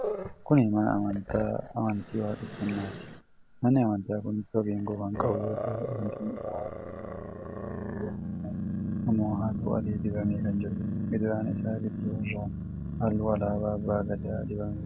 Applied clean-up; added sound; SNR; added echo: none; Growling; 5 dB; none.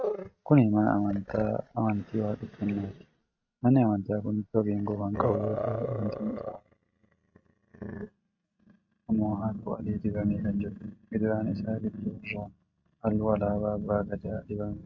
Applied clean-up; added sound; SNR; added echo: neural mask model RNNoise.